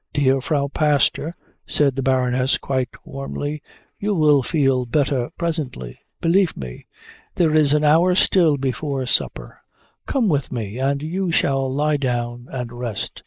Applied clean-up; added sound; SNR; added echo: neural mask model Resemble Enhance denoiser.